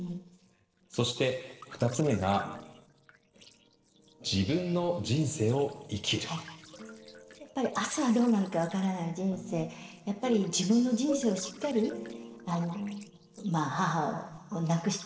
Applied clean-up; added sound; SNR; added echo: neural separator model SepFormer DNS4.